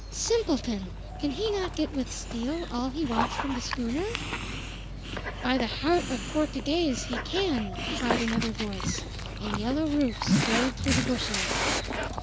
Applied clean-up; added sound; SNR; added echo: none; Dog; 2 dB; none.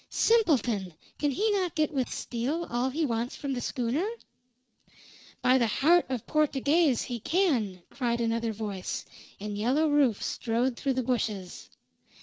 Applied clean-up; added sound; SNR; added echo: none; none; none; none.